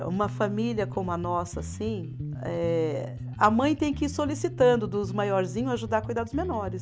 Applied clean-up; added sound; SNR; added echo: none; Bass guitar; 8 dB; none.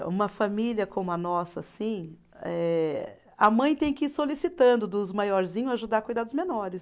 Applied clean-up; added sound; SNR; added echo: none; none; none; none.